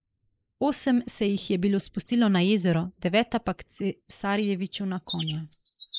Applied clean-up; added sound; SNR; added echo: neural mask model Resemble Enhance denoiser.